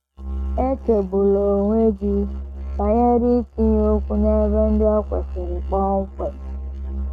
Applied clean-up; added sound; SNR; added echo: neural mask model RNNoise.